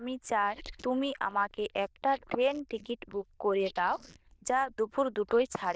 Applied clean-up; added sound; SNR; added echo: neural diffusion model UNIVERSE++.